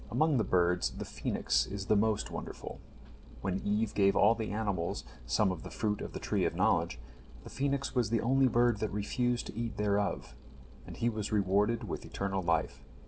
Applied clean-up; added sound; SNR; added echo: none; none; none; none.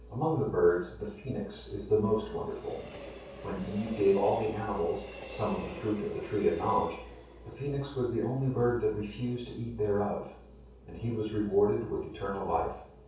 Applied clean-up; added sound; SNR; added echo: none; Train; 18 dB; reverberation time 0.6 s.